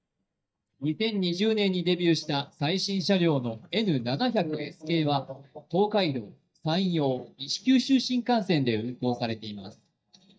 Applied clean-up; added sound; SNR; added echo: neural mask model DeepFilterNet 3.